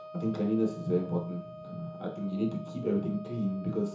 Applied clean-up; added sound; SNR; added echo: none; Wind instrument, woodwind instrument; 14 dB; reverberation time 0.7 s.